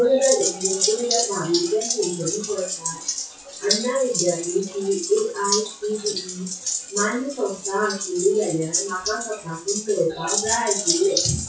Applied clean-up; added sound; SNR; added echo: classical method WPE with log-MMSE.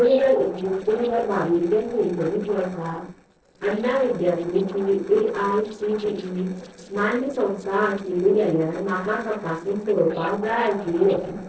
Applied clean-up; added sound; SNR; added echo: neural separator model SepFormer DNS4.